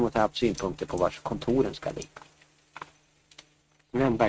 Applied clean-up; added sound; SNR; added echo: neural mask model RNNoise.